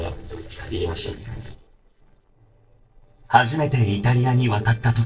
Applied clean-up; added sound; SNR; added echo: neural separator model SepFormer DNS4.